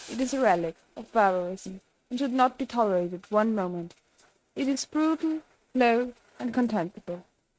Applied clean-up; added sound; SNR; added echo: neural mask model RNNoise.